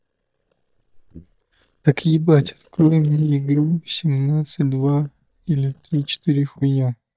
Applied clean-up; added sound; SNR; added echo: neural mask model DeepFilterNet 3.